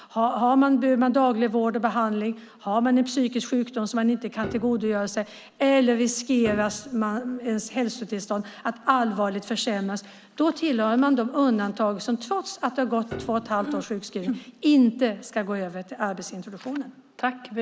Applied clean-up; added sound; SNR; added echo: none; Piano; 17 dB; none.